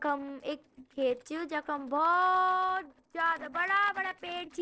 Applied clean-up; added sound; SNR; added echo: neural separator model SepFormer DNS4.